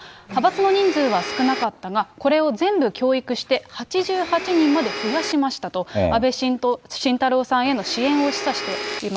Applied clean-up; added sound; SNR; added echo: none; Domestic sounds, home sounds; 9 dB; none.